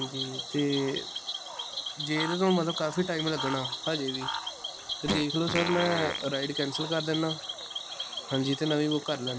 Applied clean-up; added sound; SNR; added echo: none; Cricket / Frog + Fart; 5 dB; none.